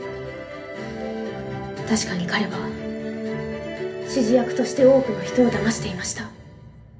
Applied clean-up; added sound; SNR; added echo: none; none; none; reverberation time 0.3 s.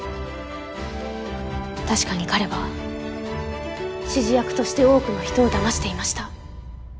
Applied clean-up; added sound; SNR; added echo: none; none; none; none.